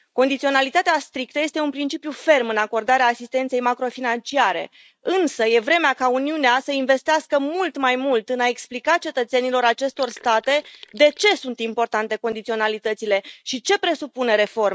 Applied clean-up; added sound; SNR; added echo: neural mask model RNNoise.